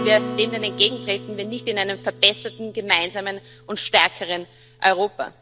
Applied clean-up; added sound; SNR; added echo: none; Acoustic guitar; 12 dB; none.